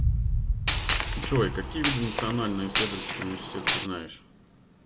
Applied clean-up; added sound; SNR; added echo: none; Boom + Gunshot, gunfire; -4 dB; none.